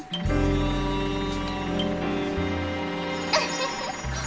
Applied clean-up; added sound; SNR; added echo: none; Doorbell; 15 dB; reverberation time 2.9 s.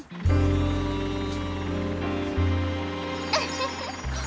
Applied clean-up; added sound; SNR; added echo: none; none; none; none.